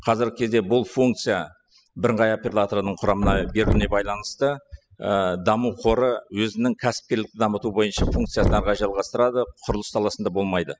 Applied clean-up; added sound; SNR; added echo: classical method spectral subtraction.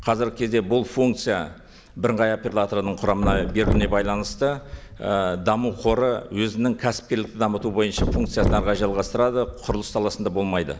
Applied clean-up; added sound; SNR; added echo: none; Thump, thud; 7 dB; none.